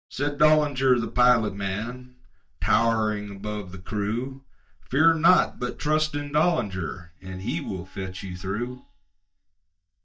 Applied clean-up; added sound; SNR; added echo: neural mask model DeepFilterNet 3.